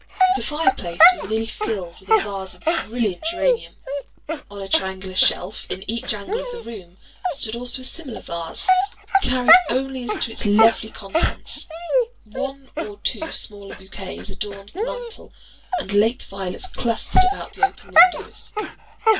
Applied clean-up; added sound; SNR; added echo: none; Dog; -1 dB; reverberation time 0.1 s.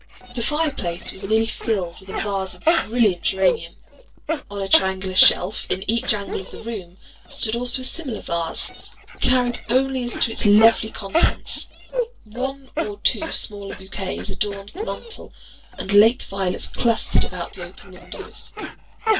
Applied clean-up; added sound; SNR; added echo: neural separator model SepFormer DNS4.